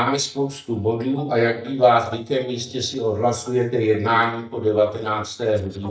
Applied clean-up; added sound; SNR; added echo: neural mask model DeepFilterNet 3.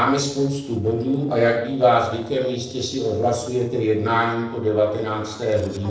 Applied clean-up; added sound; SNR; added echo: neural separator model SepFormer DNS4.